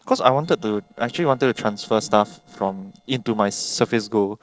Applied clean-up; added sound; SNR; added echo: neural separator model SepFormer DNS4.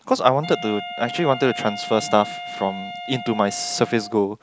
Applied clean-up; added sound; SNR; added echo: none; Wind instrument, woodwind instrument; 12 dB; none.